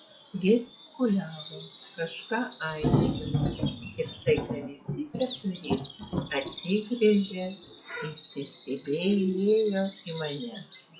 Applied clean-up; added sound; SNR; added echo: classical method log-MMSE.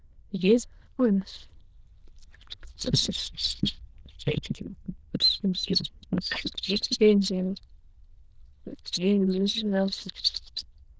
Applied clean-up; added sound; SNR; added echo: neural diffusion model UNIVERSE++.